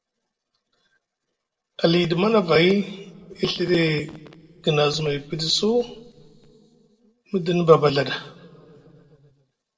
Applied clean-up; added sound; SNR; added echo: neural separator model SepFormer DNS4.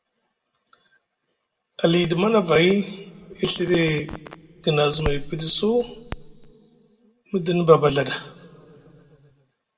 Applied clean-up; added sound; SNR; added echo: none; Crackle; 12 dB; reverberation time 0.7 s.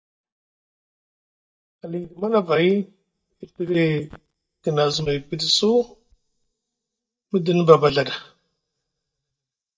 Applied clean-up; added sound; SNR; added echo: neural mask model DeepFilterNet 3.